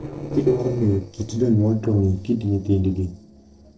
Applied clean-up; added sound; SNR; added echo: neural separator model SepFormer DNS4.